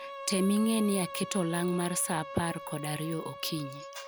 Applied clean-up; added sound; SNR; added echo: none; Bowed string instrument; 11 dB; none.